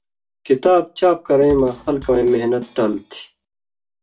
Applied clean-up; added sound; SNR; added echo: none; Drum kit; 18 dB; reverberation time 0.2 s.